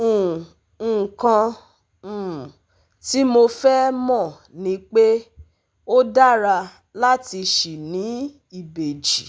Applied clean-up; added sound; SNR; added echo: none; none; none; none.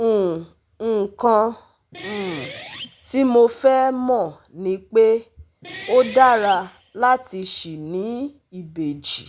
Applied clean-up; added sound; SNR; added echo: none; Guitar; 17 dB; none.